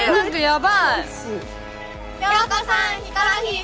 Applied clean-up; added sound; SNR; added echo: none; Wind instrument, woodwind instrument; 19 dB; none.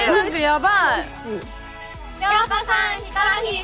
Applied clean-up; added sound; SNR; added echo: none; none; none; none.